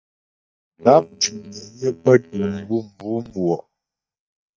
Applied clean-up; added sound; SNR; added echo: neural mask model DeepFilterNet 3.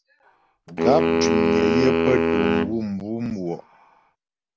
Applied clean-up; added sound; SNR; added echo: none; Wind instrument, woodwind instrument; -3 dB; none.